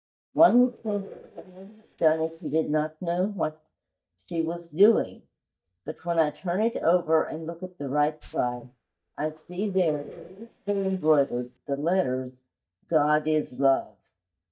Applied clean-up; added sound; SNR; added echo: neural mask model DeepFilterNet 3.